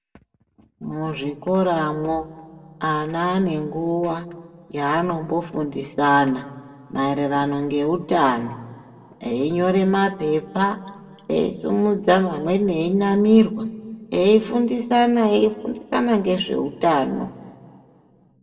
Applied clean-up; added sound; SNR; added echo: none; none; none; reverberation time 1.0 s.